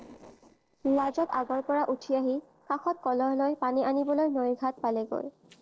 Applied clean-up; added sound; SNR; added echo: neural separator model SepFormer DNS4.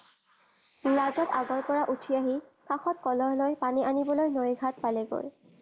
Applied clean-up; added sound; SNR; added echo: neural mask model Resemble Enhance denoiser.